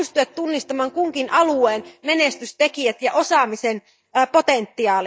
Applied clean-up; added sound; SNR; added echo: neural mask model DeepFilterNet 3.